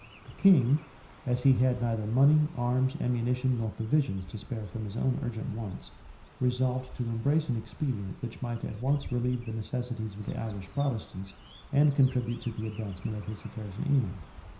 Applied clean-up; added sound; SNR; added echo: none; Chirp, tweet; 20 dB; reverberation time 0.5 s.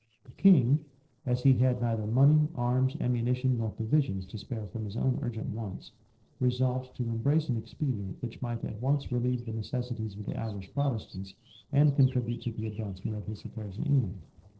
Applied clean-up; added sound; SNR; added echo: neural separator model SepFormer DNS4.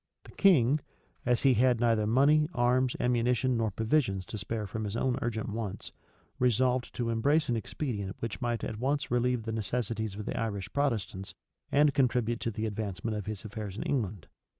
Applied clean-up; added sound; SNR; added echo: none; none; none; none.